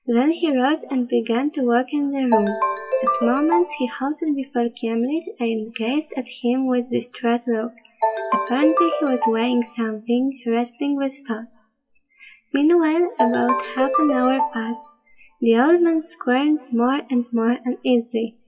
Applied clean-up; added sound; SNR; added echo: classical method WPE with log-MMSE.